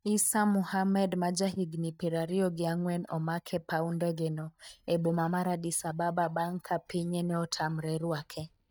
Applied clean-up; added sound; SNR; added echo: neural mask model DeepFilterNet 3.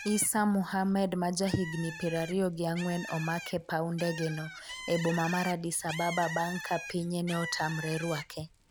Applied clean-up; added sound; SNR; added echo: none; Bird; 12 dB; none.